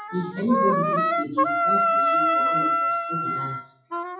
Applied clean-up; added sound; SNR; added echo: classical method WPE with log-MMSE.